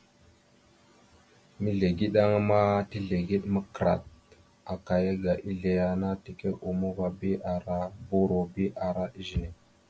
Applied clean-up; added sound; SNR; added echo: none; none; none; none.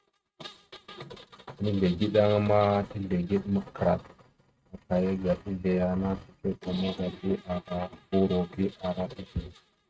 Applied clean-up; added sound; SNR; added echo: neural mask model RNNoise.